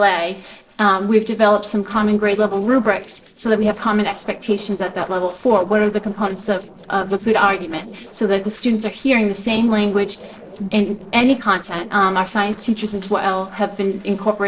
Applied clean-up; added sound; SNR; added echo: neural separator model SepFormer DNS4.